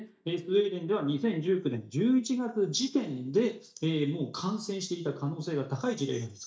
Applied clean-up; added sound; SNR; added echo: neural mask model DeepFilterNet 3.